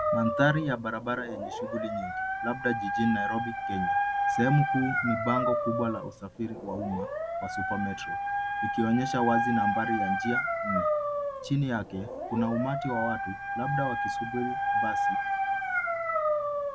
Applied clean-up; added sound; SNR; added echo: none; Dog; -1 dB; none.